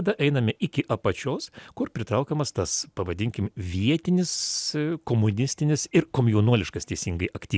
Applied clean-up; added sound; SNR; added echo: none; none; none; none.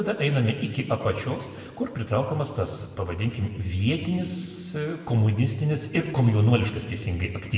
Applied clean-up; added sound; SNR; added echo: none; none; none; reverberation time 1.8 s.